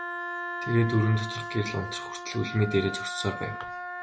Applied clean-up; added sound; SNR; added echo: none; Wind instrument, woodwind instrument; 7 dB; none.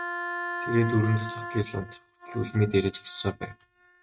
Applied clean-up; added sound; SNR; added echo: neural mask model RNNoise.